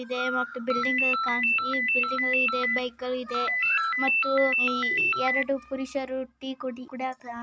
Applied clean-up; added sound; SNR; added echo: none; Ringtone; -5 dB; none.